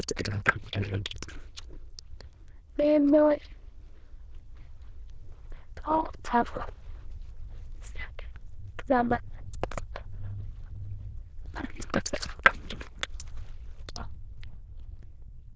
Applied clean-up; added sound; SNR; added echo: neural diffusion model UNIVERSE++.